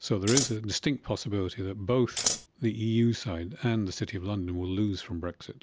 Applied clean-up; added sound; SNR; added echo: none; Scissors; 0 dB; none.